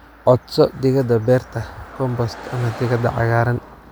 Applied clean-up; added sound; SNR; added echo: none; Car passing by; 17 dB; none.